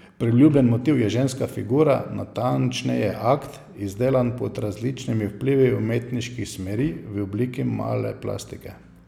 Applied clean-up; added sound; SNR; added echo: none; none; none; none.